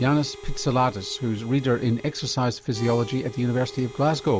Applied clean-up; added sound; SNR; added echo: none; Harmonica; 17 dB; none.